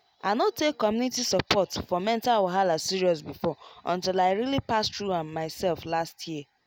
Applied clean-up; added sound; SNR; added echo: none; none; none; none.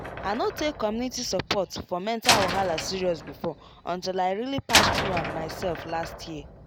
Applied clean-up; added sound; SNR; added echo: none; Slam; 1 dB; none.